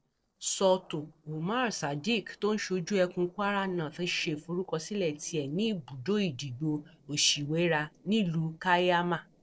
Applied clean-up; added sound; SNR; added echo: neural separator model SepFormer DNS4.